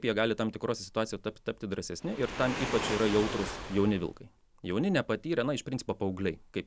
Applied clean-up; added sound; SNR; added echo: none; Waves, surf; 11 dB; none.